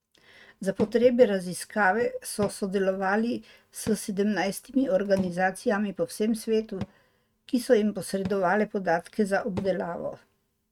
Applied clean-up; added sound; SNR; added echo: neural mask model RNNoise.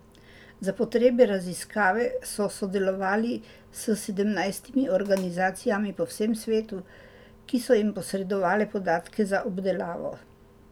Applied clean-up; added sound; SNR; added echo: none; none; none; none.